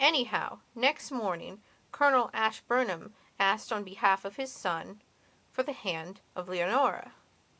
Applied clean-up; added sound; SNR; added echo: none; none; none; none.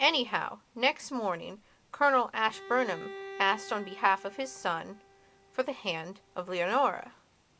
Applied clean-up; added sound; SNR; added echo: none; Bowed string instrument; 19 dB; none.